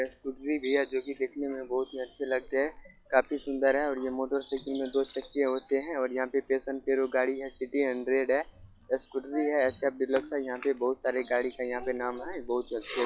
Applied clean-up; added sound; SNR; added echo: classical method log-MMSE.